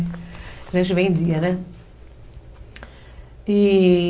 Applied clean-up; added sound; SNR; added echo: none; none; none; none.